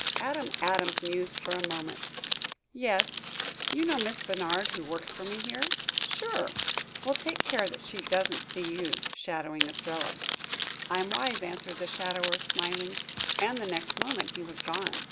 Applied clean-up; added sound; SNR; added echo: none; Crackle; -4 dB; none.